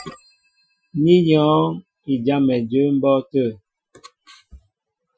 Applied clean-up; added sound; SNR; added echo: classical method Wiener filter.